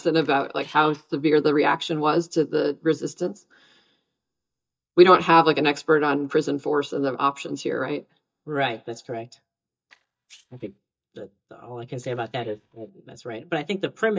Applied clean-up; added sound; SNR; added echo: neural mask model DeepFilterNet 3.